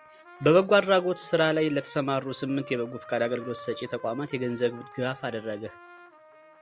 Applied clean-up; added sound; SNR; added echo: none; Trumpet; 20 dB; none.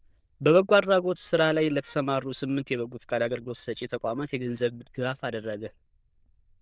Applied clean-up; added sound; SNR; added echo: neural diffusion model UNIVERSE++.